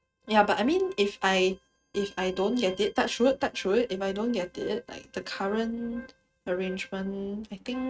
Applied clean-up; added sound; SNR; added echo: neural mask model RNNoise.